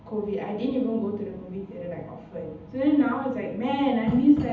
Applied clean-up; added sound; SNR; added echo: none; none; none; reverberation time 0.8 s.